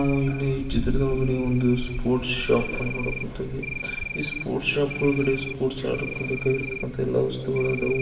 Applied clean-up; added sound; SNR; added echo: none; Cricket; 6 dB; reverberation time 2.7 s.